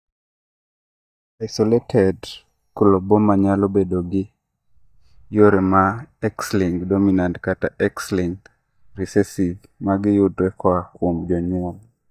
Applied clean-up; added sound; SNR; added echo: neural mask model DeepFilterNet 3.